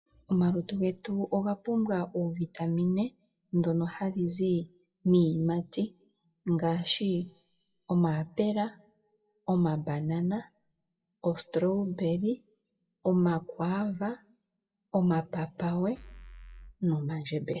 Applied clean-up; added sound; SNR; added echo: classical method WPE with log-MMSE.